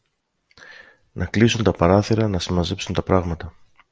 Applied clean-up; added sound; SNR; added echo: none; none; none; none.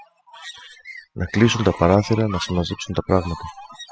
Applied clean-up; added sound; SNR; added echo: classical method spectral subtraction.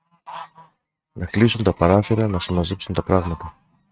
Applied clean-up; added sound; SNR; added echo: neural mask model RNNoise.